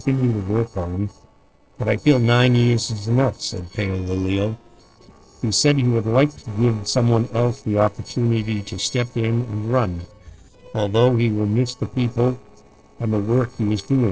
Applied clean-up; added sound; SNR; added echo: neural separator model SepFormer DNS4.